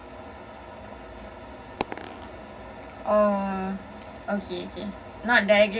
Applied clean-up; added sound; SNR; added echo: none; Coin (dropping); 15 dB; reverberation time 0.4 s.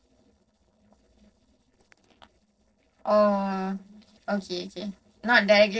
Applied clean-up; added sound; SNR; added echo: neural separator model SepFormer DNS4.